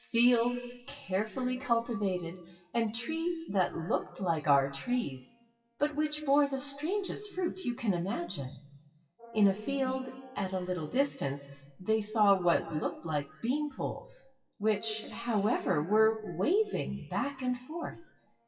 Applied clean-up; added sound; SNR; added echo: classical method WPE with log-MMSE.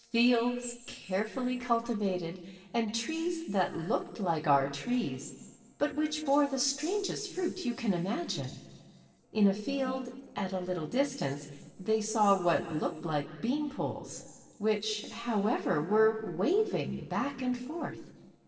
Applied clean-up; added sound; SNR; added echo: neural separator model SepFormer DNS4.